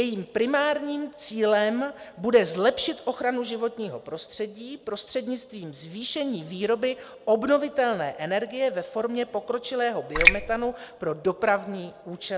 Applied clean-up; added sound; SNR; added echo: none; Raindrop; -5 dB; none.